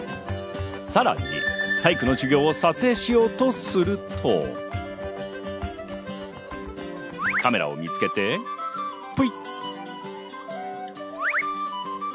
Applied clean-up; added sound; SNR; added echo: none; none; none; none.